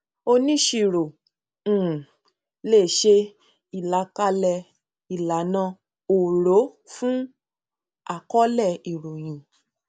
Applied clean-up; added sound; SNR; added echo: none; none; none; none.